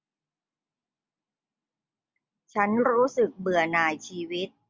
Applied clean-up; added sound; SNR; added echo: none; none; none; none.